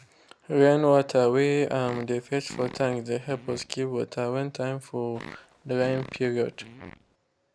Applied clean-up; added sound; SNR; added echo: none; Fart; 18 dB; none.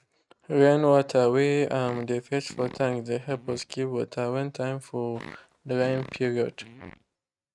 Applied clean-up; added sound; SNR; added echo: neural mask model RNNoise.